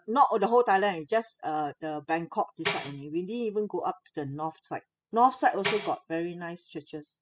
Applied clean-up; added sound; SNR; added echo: classical method spectral subtraction.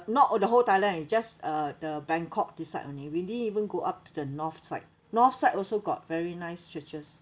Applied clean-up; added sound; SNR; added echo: none; none; none; none.